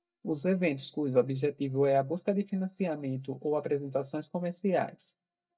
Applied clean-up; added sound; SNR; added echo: neural mask model DeepFilterNet 3.